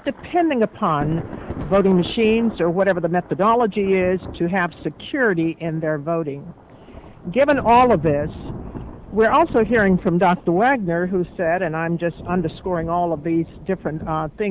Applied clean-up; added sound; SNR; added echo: none; Thunder / Rain; 15 dB; none.